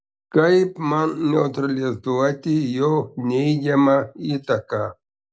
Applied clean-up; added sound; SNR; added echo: none; none; none; none.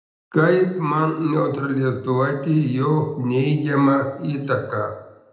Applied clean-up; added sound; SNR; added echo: none; none; none; reverberation time 0.7 s.